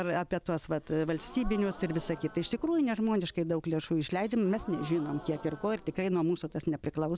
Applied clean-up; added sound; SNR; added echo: none; Gasp; 19 dB; none.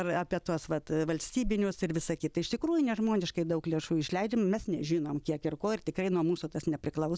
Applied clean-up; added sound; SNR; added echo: none; none; none; none.